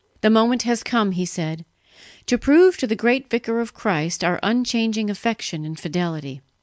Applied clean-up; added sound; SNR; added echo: none; none; none; none.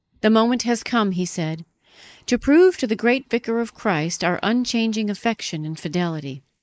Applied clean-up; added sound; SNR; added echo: neural mask model Resemble Enhance denoiser.